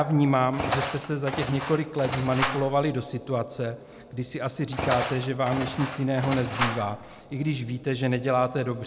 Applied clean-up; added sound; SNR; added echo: none; Engine; 5 dB; none.